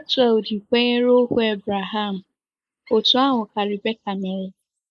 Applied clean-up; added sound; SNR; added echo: neural mask model Resemble Enhance denoiser.